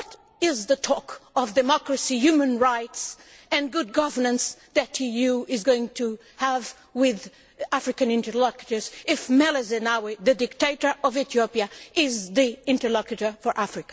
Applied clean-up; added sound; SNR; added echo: none; none; none; none.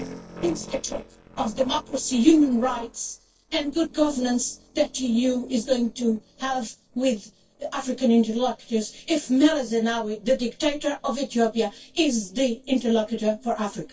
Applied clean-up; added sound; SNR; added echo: neural separator model SepFormer DNS4.